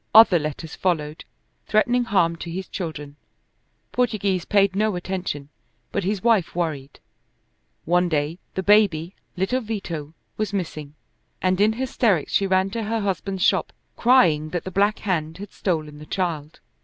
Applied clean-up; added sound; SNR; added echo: none; none; none; none.